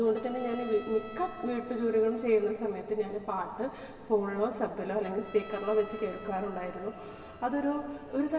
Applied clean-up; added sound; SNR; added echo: none; Trumpet; 19 dB; reverberation time 2.3 s.